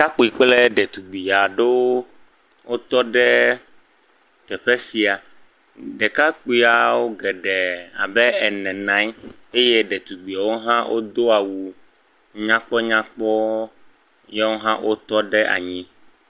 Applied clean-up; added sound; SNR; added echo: none; none; none; none.